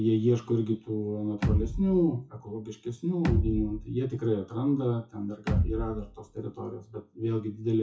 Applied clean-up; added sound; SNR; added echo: classical method WPE with log-MMSE.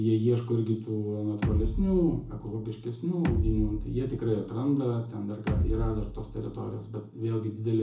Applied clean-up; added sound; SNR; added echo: none; Bass drum; 2 dB; reverberation time 0.6 s.